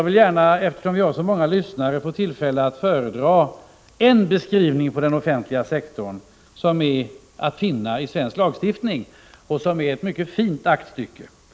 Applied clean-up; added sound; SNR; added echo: none; none; none; none.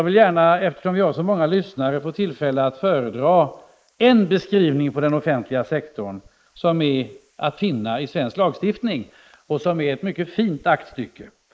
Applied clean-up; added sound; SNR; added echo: neural mask model Resemble Enhance denoiser.